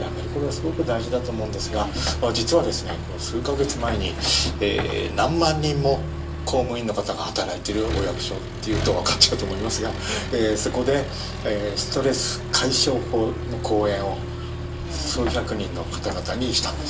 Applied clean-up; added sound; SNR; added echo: none; Accelerating, revving, vroom; 5 dB; reverberation time 0.2 s.